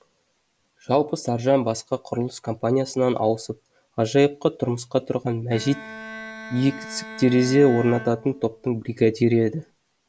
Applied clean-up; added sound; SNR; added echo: none; Bowed string instrument; 15 dB; none.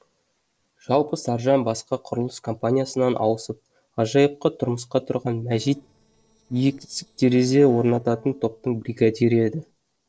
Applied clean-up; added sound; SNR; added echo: neural separator model SepFormer DNS4.